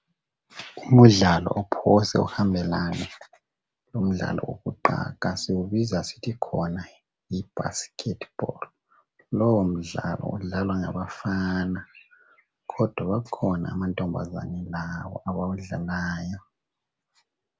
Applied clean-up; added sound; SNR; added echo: none; none; none; none.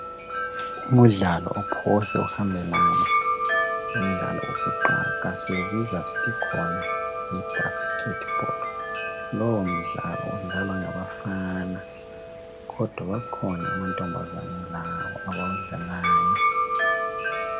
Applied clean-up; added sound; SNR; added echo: none; Wind chime; 0 dB; none.